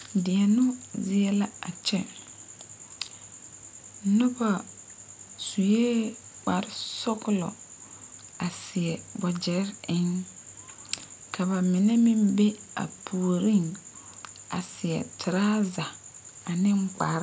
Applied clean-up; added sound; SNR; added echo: none; none; none; none.